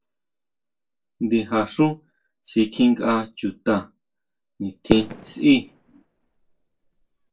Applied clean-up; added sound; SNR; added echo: neural separator model SepFormer DNS4.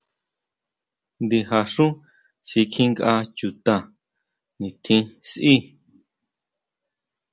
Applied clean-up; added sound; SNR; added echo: none; none; none; none.